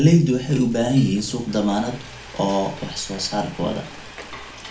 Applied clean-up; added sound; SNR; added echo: none; Frying (food); 17 dB; reverberation time 0.4 s.